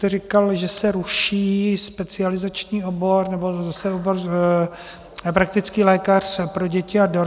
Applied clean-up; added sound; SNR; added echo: none; none; none; none.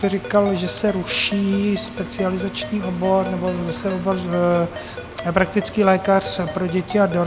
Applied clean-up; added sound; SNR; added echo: none; Engine + Ringtone; 11 dB; none.